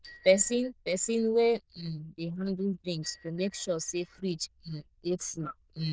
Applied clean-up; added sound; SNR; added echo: neural diffusion model UNIVERSE++.